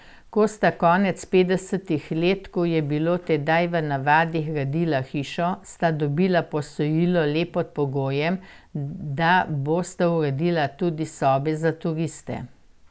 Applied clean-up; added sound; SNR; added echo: none; none; none; none.